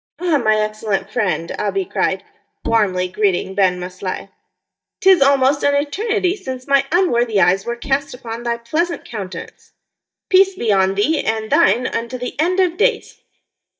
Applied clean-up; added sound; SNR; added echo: neural mask model DeepFilterNet 3.